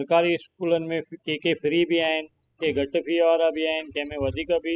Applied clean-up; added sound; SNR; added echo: classical method spectral subtraction.